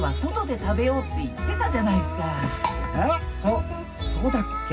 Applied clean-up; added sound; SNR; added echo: none; none; none; reverberation time 0.4 s.